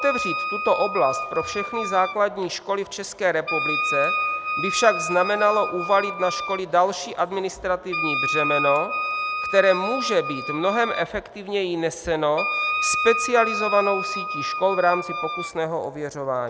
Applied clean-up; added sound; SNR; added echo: none; Wind instrument, woodwind instrument; 4 dB; none.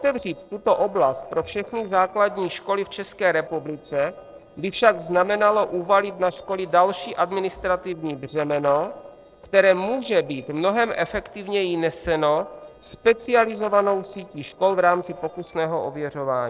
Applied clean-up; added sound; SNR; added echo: neural separator model SepFormer DNS4.